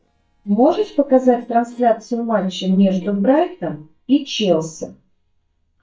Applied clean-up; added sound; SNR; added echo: neural mask model DeepFilterNet 3.